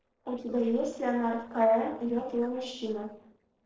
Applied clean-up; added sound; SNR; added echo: neural separator model SepFormer DNS4.